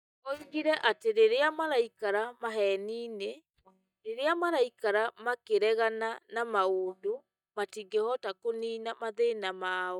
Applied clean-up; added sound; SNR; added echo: neural mask model DeepFilterNet 3.